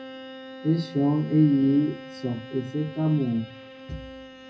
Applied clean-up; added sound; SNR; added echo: none; Bowed string instrument; 16 dB; reverberation time 0.4 s.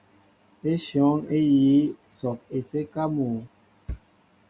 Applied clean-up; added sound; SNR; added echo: none; none; none; none.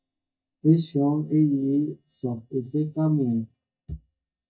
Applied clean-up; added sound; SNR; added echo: neural mask model DeepFilterNet 3.